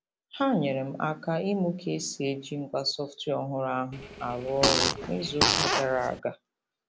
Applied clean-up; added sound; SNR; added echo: none; Fart; -2 dB; none.